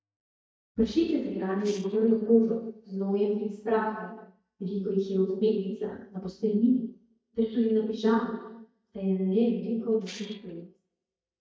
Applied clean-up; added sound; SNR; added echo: neural mask model DeepFilterNet 3.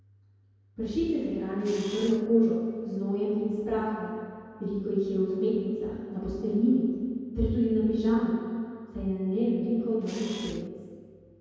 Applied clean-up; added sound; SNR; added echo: none; Camera; 15 dB; reverberation time 2.2 s.